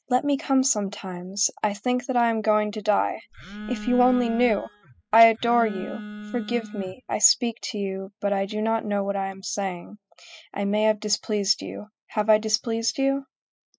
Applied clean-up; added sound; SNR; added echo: classical method spectral subtraction.